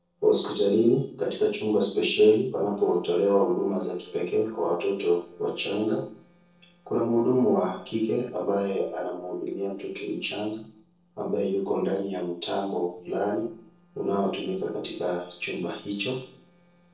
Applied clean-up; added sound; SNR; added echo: neural separator model SepFormer DNS4.